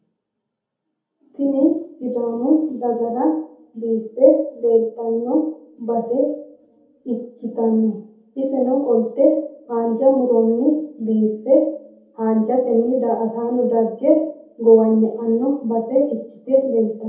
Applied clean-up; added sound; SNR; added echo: none; none; none; reverberation time 0.6 s.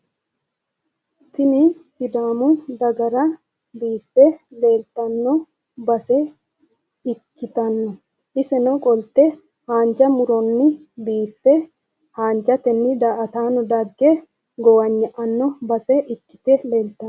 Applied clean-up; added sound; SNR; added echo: none; none; none; none.